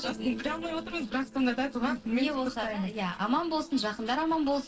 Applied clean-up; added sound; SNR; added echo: neural separator model SepFormer DNS4.